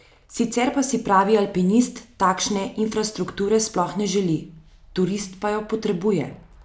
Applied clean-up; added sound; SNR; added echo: none; none; none; none.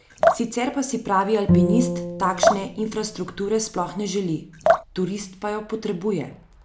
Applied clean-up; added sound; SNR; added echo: none; Drip + Bowed string instrument; 0 dB; none.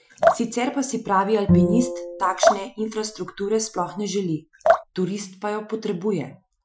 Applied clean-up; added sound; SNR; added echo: classical method Wiener filter.